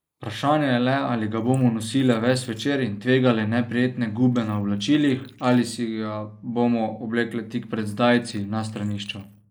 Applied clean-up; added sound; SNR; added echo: neural mask model Resemble Enhance denoiser.